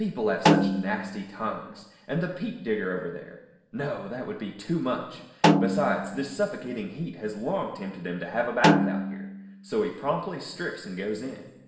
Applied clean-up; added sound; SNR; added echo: none; Snare drum; -4 dB; reverberation time 1.0 s.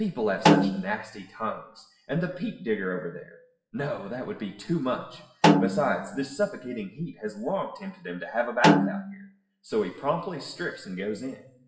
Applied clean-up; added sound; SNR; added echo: classical method WPE with log-MMSE.